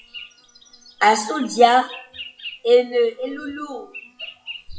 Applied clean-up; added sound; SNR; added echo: classical method WPE with log-MMSE.